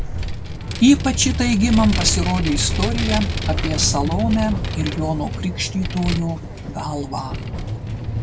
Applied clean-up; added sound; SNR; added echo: none; Vehicle; 2 dB; none.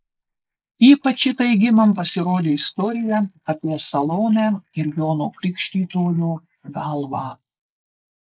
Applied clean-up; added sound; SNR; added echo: neural mask model Resemble Enhance denoiser.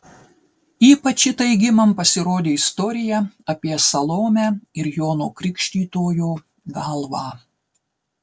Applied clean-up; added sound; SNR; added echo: none; none; none; none.